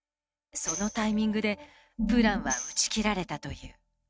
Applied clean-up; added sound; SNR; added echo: neural mask model RNNoise.